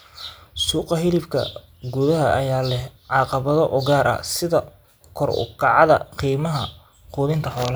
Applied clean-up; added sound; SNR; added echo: none; none; none; none.